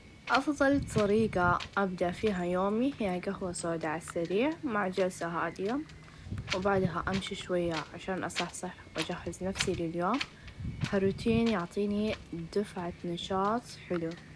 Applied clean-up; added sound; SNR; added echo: none; Wind; 10 dB; none.